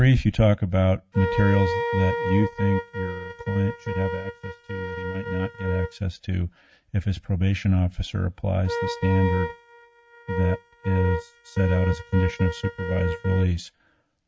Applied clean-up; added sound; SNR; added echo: neural mask model RNNoise.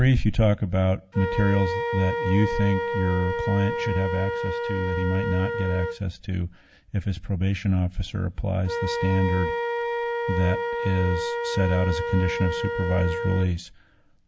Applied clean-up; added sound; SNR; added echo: none; Wind instrument, woodwind instrument; 4 dB; none.